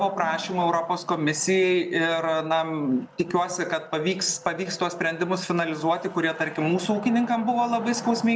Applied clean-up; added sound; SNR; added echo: none; Wood; 17 dB; none.